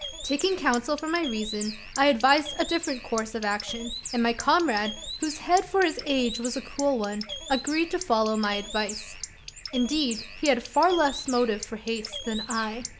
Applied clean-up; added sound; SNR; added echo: none; Bird; 11 dB; none.